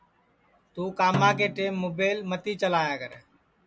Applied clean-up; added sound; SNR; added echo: none; Snare drum; 9 dB; none.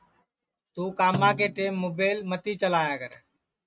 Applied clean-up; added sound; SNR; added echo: neural mask model RNNoise.